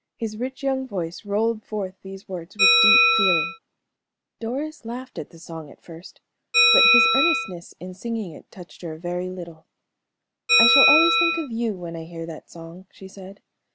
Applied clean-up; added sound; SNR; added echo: none; Bell; -4 dB; none.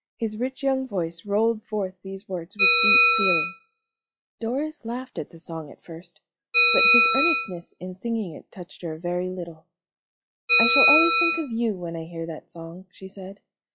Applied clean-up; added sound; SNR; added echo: classical method log-MMSE.